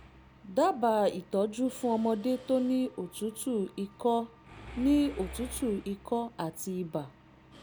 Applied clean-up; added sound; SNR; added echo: none; Mechanisms; 19 dB; none.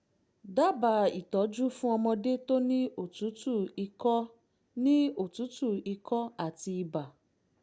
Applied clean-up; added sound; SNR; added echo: none; none; none; none.